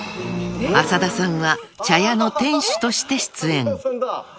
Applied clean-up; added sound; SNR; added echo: none; none; none; none.